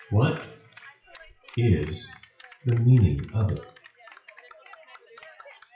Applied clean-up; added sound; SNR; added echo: classical method WPE with log-MMSE.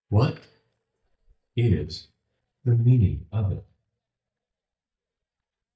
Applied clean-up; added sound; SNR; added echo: neural mask model DeepFilterNet 3.